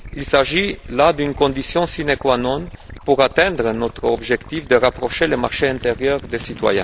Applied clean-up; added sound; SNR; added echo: none; Gurgling / Liquid; 16 dB; none.